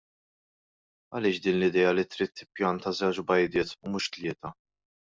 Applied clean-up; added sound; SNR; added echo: none; none; none; none.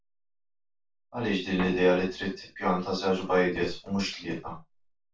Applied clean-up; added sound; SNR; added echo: none; Guitar; 12 dB; reverberation time 0.2 s.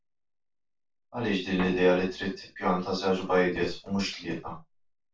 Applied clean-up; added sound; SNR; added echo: neural separator model SepFormer DNS4.